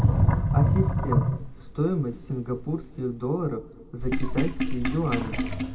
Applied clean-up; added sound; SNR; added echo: none; Sink (filling or washing); -4 dB; reverberation time 1.5 s.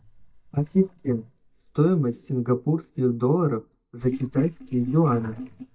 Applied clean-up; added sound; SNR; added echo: neural mask model DeepFilterNet 3.